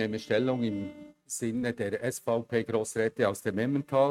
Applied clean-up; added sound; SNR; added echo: neural mask model RNNoise.